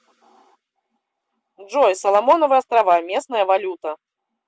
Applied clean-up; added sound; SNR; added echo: none; none; none; none.